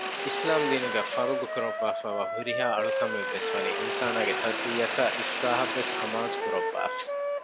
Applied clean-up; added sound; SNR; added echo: none; Mechanisms + Wind instrument, woodwind instrument; 0 dB; none.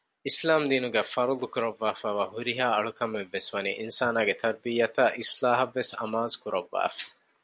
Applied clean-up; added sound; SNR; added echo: none; none; none; none.